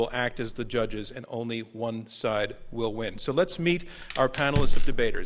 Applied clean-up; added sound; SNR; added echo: none; Fire; -3 dB; none.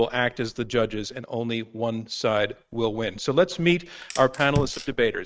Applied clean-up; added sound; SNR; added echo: neural mask model RNNoise.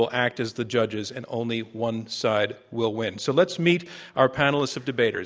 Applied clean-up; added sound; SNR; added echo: none; none; none; none.